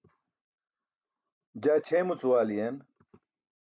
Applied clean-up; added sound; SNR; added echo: none; none; none; none.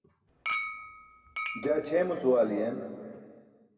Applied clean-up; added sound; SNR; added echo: none; Chink, clink; 6 dB; reverberation time 1.9 s.